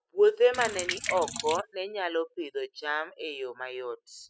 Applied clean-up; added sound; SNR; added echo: classical method spectral subtraction.